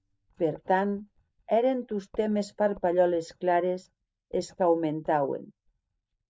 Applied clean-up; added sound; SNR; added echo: neural mask model DeepFilterNet 3.